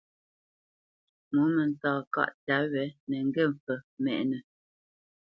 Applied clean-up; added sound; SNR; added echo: none; none; none; none.